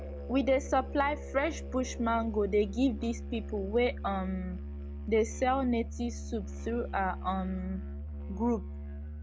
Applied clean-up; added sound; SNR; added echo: none; Musical instrument; 7 dB; none.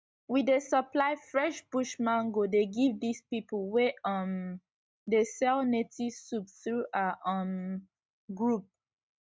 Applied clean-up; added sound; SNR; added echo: none; none; none; none.